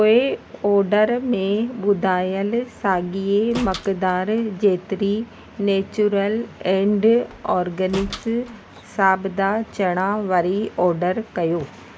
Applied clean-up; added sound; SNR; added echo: none; Slam; 19 dB; none.